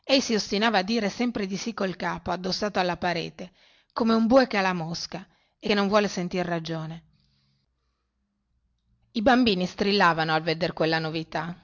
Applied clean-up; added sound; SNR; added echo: none; none; none; none.